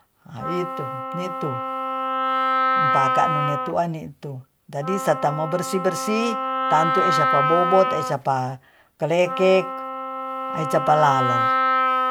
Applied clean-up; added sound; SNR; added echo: none; Wind instrument, woodwind instrument; 0 dB; none.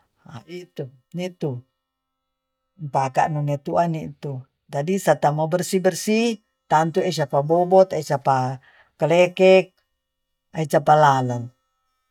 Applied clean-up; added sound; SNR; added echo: neural mask model DeepFilterNet 3.